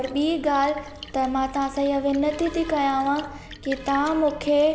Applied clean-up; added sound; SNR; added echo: none; Splash, splatter; 20 dB; none.